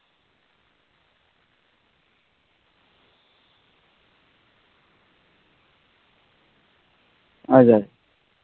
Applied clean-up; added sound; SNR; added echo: none; none; none; none.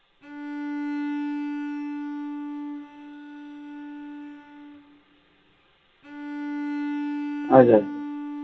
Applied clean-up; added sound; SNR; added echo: none; Bowed string instrument; 5 dB; reverberation time 0.2 s.